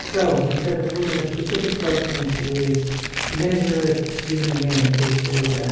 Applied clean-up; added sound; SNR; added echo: none; Tearing; 8 dB; reverberation time 1.3 s.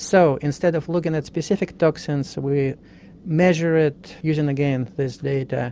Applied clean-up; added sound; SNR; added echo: none; none; none; none.